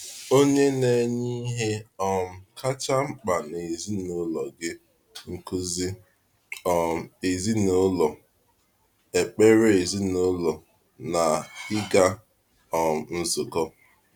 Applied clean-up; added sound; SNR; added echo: none; none; none; none.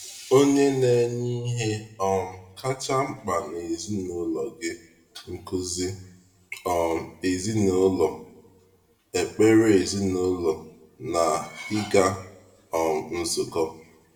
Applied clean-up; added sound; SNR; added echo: none; none; none; reverberation time 0.6 s.